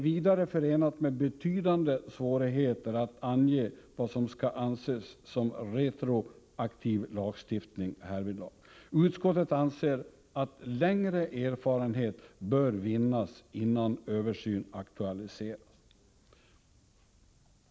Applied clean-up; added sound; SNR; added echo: none; none; none; none.